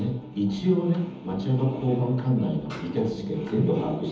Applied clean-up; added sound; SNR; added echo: none; Snare drum; 19 dB; reverberation time 1.3 s.